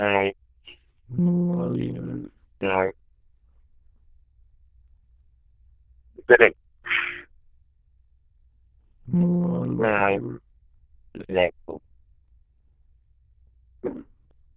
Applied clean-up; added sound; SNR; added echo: neural diffusion model UNIVERSE++.